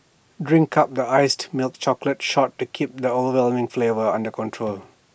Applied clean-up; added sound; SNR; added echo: none; none; none; none.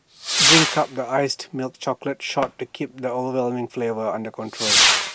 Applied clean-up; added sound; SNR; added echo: none; Whoosh, swoosh, swish / Fireworks; -2 dB; none.